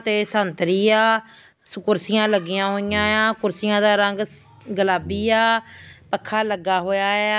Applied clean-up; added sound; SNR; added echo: none; Brass instrument; 17 dB; none.